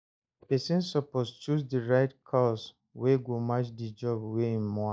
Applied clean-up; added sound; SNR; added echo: neural mask model DeepFilterNet 3.